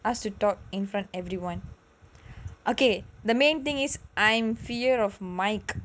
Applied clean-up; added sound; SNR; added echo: none; none; none; none.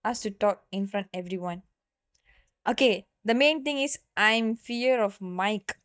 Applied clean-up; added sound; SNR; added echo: neural mask model DeepFilterNet 3.